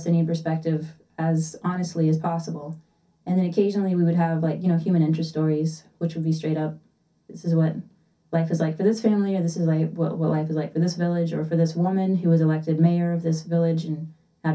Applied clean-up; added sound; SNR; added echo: none; none; none; reverberation time 0.3 s.